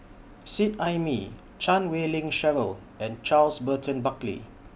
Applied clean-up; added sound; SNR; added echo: none; none; none; none.